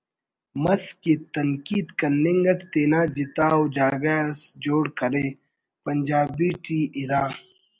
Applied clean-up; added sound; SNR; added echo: none; none; none; none.